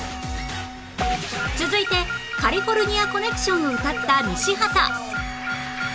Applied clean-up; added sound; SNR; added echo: none; Wind instrument, woodwind instrument; 13 dB; none.